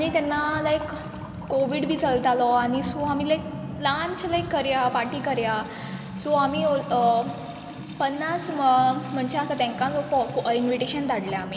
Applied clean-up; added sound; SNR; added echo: none; Trickle, dribble / Water tap, faucet / Music; 12 dB; none.